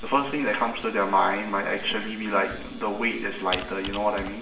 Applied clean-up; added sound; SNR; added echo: none; Computer keyboard; 15 dB; reverberation time 0.8 s.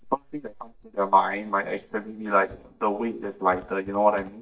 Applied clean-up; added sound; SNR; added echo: neural mask model DeepFilterNet 3.